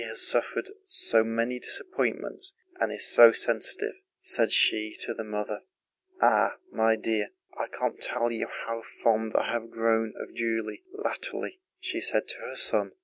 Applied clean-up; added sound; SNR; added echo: none; none; none; none.